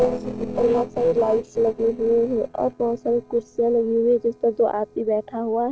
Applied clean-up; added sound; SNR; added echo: neural separator model SepFormer DNS4.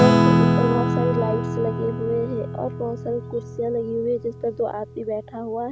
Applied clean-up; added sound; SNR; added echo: none; Acoustic guitar / Strum; -3 dB; none.